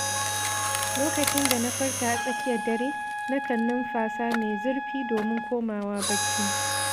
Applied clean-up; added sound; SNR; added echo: none; Mechanisms + Trumpet; 0 dB; none.